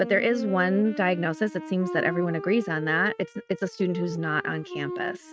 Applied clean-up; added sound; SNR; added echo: neural mask model RNNoise.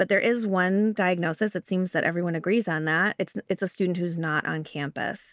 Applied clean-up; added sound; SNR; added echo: none; none; none; none.